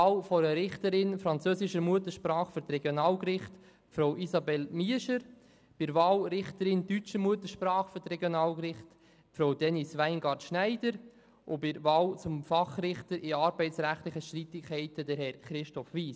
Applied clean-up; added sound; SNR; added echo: none; none; none; none.